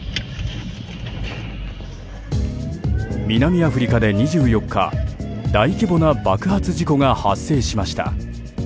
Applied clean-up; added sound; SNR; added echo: none; none; none; none.